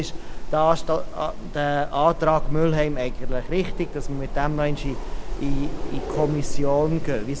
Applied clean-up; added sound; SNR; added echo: none; Wind; 0 dB; none.